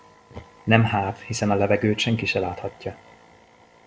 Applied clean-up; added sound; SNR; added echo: none; none; none; none.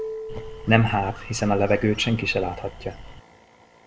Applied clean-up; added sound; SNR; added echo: none; Marimba, xylophone + Crow; 13 dB; none.